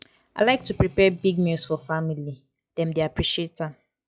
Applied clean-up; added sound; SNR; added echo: classical method log-MMSE.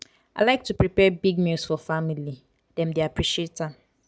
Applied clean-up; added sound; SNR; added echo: none; none; none; none.